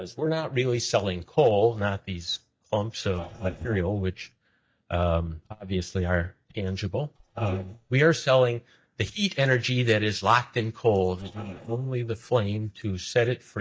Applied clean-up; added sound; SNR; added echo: neural mask model DeepFilterNet 3.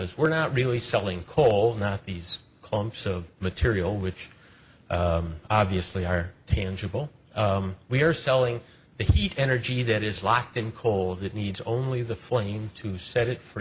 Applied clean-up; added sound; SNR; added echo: none; none; none; none.